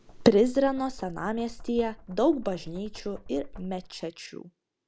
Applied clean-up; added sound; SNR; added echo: none; Knock; 14 dB; none.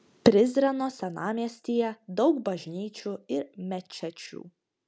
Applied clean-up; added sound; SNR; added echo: none; none; none; none.